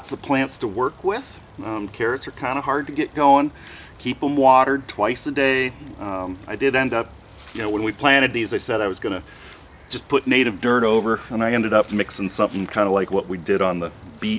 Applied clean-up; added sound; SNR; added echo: none; none; none; none.